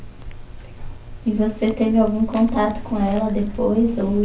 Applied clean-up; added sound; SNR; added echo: none; none; none; none.